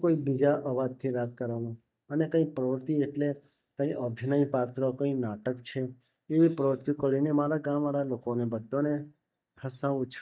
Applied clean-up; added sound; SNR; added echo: neural mask model DeepFilterNet 3.